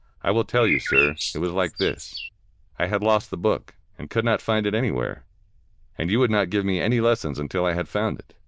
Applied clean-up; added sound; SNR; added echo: neural diffusion model UNIVERSE++.